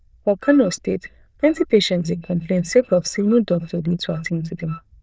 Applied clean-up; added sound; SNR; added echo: neural diffusion model UNIVERSE++.